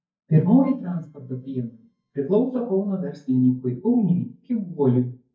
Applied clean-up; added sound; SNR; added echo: neural mask model DeepFilterNet 3.